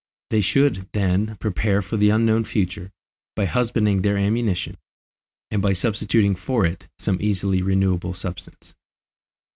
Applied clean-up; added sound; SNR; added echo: none; none; none; none.